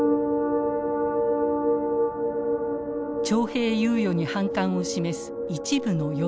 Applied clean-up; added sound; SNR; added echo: none; none; none; none.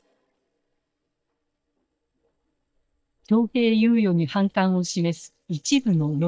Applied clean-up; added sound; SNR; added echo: neural mask model DeepFilterNet 3.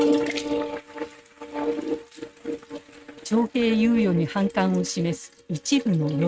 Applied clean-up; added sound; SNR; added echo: neural mask model RNNoise.